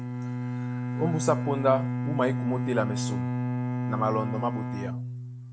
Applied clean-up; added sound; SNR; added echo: none; Bowed string instrument; 0 dB; none.